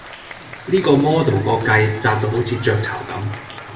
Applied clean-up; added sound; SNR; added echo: none; Applause / Crowd; 16 dB; reverberation time 0.7 s.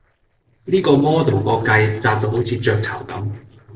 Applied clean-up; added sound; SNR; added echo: neural separator model SepFormer DNS4.